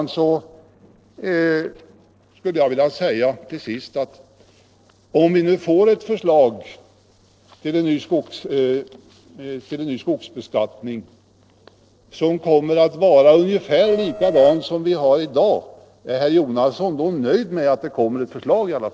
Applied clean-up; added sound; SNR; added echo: neural separator model SepFormer DNS4.